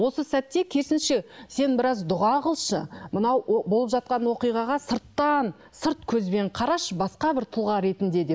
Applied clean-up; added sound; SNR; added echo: neural mask model Resemble Enhance denoiser.